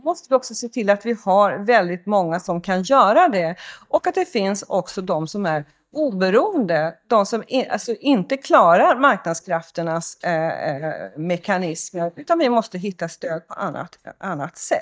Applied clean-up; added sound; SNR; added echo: neural mask model DeepFilterNet 3.